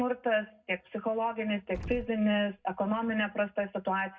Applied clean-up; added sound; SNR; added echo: none; Explosion; 13 dB; reverberation time 0.3 s.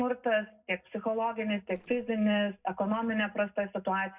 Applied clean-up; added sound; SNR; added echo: neural separator model SepFormer DNS4.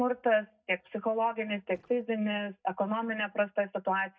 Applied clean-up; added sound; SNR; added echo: neural mask model DeepFilterNet 3.